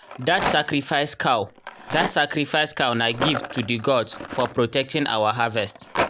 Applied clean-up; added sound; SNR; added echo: none; Rattle; 8 dB; none.